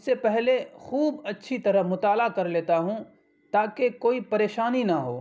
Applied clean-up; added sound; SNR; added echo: none; none; none; none.